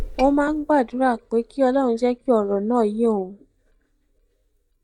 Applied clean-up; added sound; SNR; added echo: neural mask model DeepFilterNet 3.